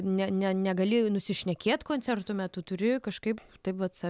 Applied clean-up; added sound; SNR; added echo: none; none; none; none.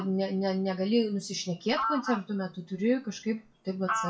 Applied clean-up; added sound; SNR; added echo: classical method WPE with log-MMSE.